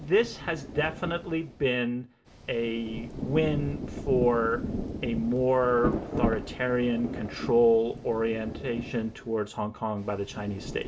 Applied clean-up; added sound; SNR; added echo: none; Rain; 8 dB; reverberation time 0.2 s.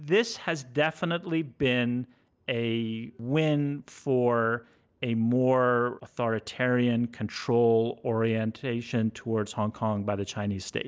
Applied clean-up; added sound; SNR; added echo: none; none; none; none.